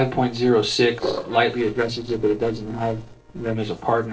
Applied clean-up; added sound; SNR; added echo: neural separator model SepFormer DNS4.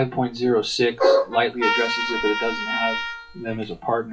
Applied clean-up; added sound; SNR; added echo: classical method WPE with log-MMSE.